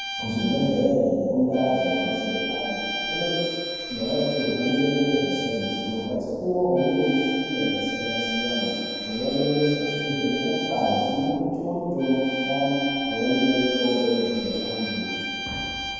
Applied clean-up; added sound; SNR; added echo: none; Bowed string instrument; 7 dB; reverberation time 2.1 s.